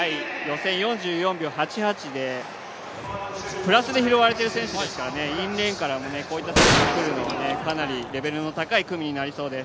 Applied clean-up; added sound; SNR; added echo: none; Gunshot, gunfire; -2 dB; none.